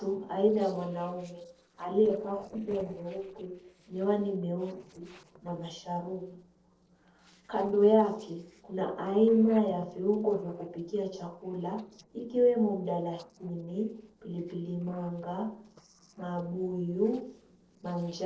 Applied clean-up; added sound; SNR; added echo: neural separator model SepFormer DNS4.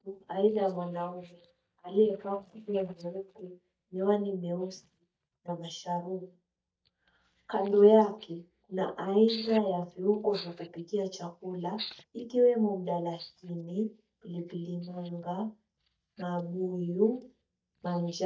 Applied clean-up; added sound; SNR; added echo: neural mask model DeepFilterNet 3.